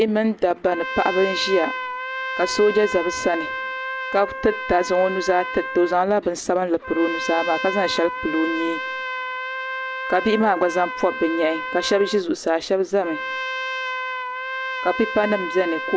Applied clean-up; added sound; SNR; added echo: none; Trumpet; 7 dB; none.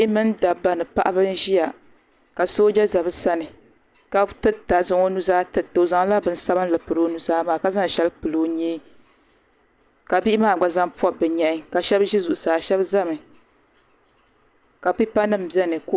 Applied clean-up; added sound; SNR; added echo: none; none; none; none.